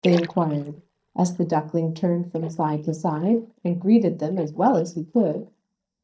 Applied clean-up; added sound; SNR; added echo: neural mask model DeepFilterNet 3.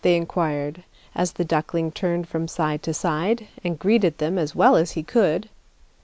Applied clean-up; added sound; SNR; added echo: none; none; none; none.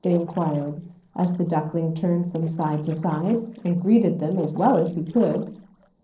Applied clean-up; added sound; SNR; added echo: neural separator model SepFormer DNS4.